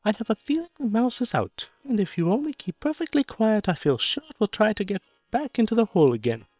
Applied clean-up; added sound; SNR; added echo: neural separator model SepFormer WHAM!.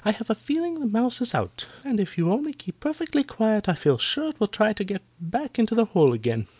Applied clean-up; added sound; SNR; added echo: none; none; none; none.